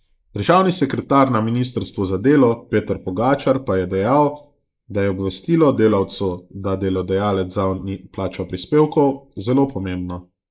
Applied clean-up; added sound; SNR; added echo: neural mask model Resemble Enhance denoiser.